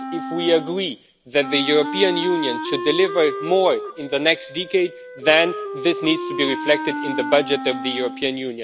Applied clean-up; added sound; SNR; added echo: none; Wind instrument, woodwind instrument; 8 dB; none.